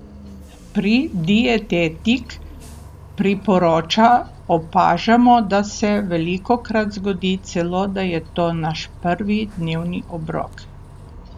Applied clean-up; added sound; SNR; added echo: none; Bus; 18 dB; none.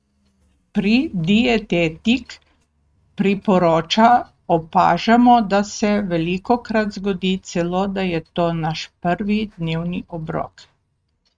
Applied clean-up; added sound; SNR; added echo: neural mask model RNNoise.